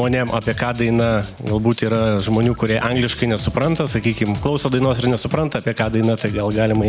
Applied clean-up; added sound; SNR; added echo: none; none; none; none.